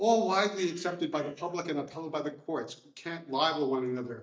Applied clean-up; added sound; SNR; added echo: neural mask model DeepFilterNet 3.